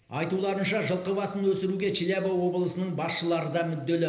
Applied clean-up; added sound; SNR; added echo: none; none; none; reverberation time 0.8 s.